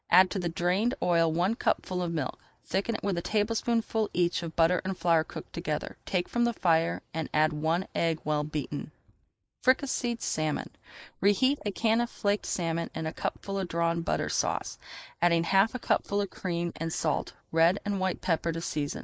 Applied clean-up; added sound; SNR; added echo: neural mask model Resemble Enhance denoiser.